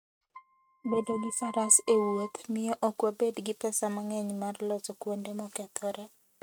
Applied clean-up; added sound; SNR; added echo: neural mask model RNNoise.